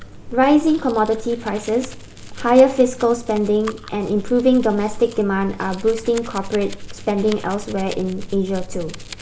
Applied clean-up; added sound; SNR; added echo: none; Domestic sounds, home sounds; 13 dB; none.